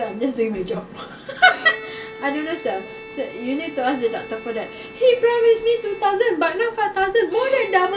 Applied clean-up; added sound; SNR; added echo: none; Bowed string instrument; 17 dB; reverberation time 1.4 s.